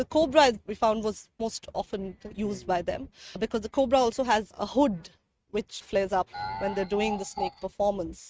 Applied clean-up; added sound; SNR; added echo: neural mask model RNNoise.